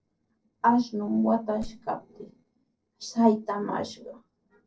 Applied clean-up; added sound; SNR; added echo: neural separator model SepFormer DNS4.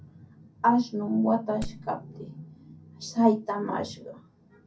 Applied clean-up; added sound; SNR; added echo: none; Wood; 12 dB; reverberation time 0.3 s.